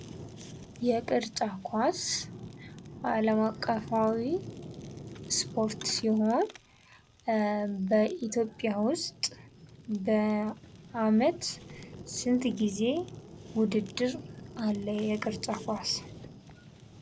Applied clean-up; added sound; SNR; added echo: none; Fire; 15 dB; none.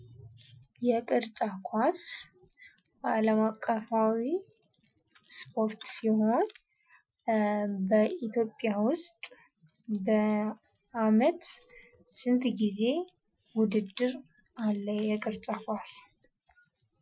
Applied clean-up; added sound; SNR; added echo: classical method Wiener filter.